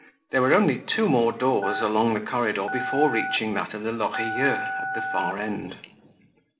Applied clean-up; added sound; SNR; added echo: none; Telephone; 6 dB; reverberation time 1.8 s.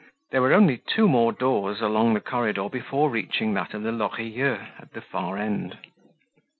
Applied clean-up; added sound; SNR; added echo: none; none; none; none.